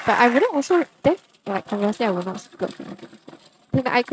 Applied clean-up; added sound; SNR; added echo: neural mask model RNNoise.